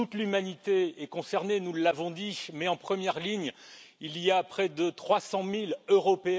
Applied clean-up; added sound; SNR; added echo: none; none; none; none.